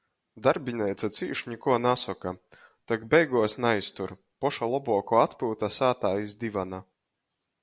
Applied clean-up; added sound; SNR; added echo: none; none; none; none.